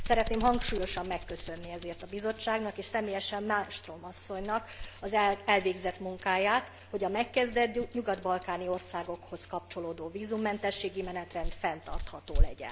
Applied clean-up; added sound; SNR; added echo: none; Rattle; 4 dB; none.